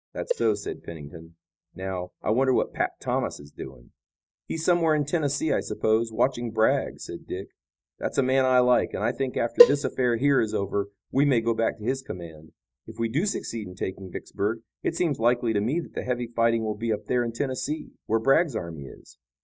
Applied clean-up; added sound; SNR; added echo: neural mask model DeepFilterNet 3.